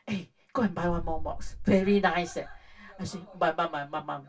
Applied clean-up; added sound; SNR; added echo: none; Boom; 8 dB; reverberation time 0.1 s.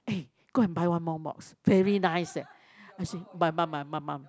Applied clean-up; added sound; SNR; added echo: none; none; none; none.